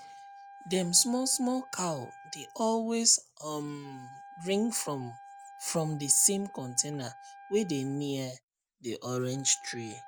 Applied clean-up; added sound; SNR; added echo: none; Wind instrument, woodwind instrument; 19 dB; none.